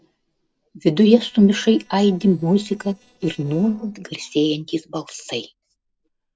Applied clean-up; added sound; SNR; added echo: neural separator model SepFormer DNS4.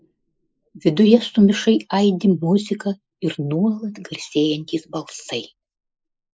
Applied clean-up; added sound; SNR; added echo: neural mask model Resemble Enhance denoiser.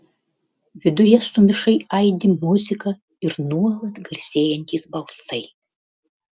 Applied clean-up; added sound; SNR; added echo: none; none; none; none.